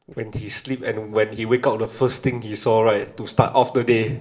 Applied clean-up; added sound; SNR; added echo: neural separator model SepFormer DNS4.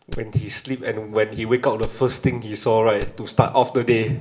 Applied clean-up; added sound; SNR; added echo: none; Wood; 13 dB; reverberation time 2.2 s.